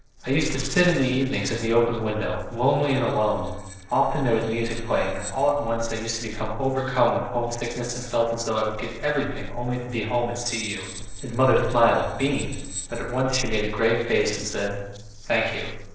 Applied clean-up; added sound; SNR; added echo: neural separator model SepFormer DNS4.